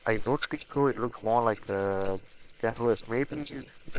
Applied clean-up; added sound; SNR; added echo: neural separator model SepFormer WHAM!.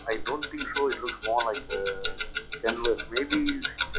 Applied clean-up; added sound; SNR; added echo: classical method log-MMSE.